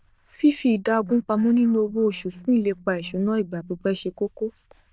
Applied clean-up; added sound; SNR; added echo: neural diffusion model UNIVERSE++.